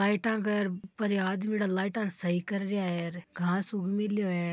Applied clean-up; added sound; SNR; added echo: none; none; none; none.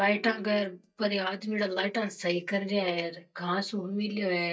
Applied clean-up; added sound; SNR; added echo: neural mask model DeepFilterNet 3.